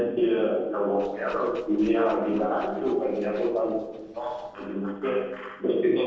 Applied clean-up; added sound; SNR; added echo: neural separator model SepFormer DNS4.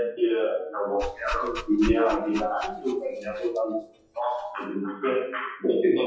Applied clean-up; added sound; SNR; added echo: classical method WPE with log-MMSE.